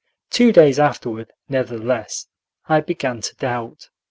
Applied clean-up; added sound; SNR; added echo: none; none; none; none.